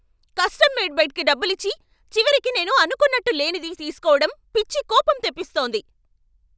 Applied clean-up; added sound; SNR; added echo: none; none; none; none.